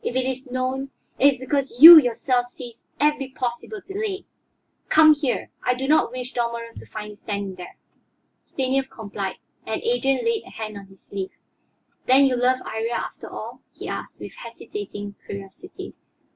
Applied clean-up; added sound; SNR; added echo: none; none; none; none.